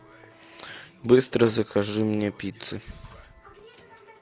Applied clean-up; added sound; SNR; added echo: none; none; none; none.